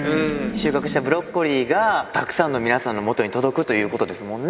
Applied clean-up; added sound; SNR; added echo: none; none; none; none.